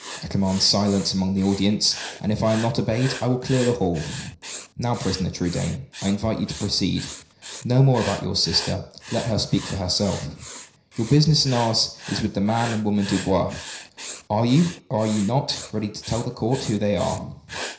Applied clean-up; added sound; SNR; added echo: none; Writing; 15 dB; reverberation time 0.5 s.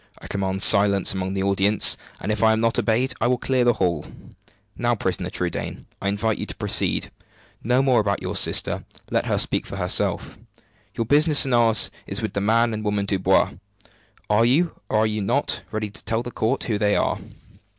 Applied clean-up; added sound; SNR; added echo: none; none; none; none.